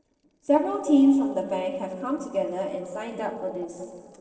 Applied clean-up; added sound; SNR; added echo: neural separator model SepFormer DNS4.